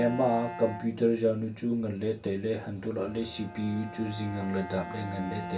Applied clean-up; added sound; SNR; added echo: none; Bowed string instrument; 12 dB; reverberation time 0.2 s.